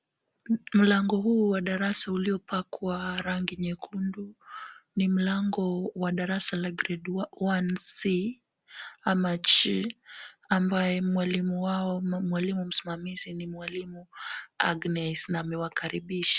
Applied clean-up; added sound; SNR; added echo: none; none; none; none.